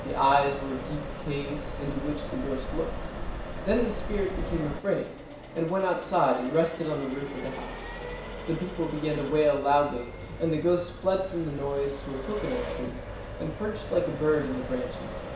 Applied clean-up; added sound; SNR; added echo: none; Accelerating, revving, vroom; 7 dB; reverberation time 0.6 s.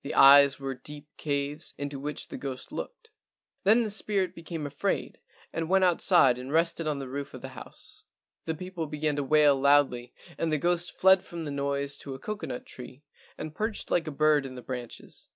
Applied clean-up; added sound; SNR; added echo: none; none; none; none.